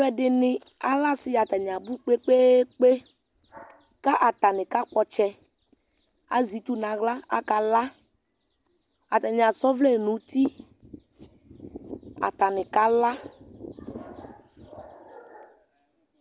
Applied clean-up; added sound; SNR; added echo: none; none; none; none.